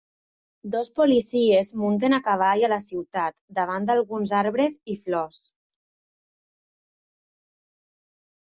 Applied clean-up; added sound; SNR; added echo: none; none; none; none.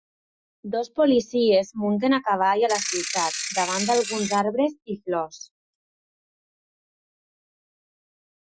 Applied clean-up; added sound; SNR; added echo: classical method Wiener filter.